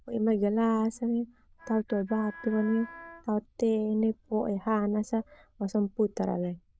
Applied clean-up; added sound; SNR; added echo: neural diffusion model UNIVERSE++.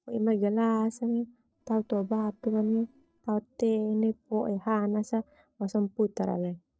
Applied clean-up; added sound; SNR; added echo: neural separator model SepFormer DNS4.